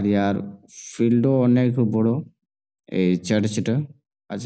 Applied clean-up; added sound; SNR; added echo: none; none; none; none.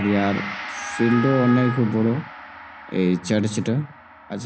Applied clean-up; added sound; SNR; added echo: none; Gong + Wind instrument, woodwind instrument; 11 dB; none.